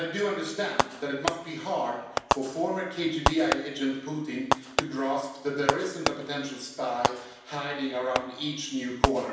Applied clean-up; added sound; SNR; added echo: none; Fireworks; 2 dB; reverberation time 0.9 s.